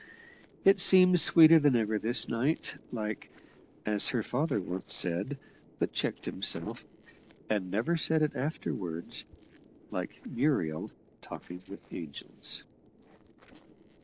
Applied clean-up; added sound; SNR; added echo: neural separator model SepFormer DNS4.